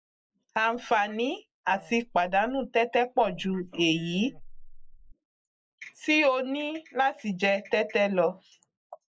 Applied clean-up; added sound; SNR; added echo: neural mask model Resemble Enhance denoiser.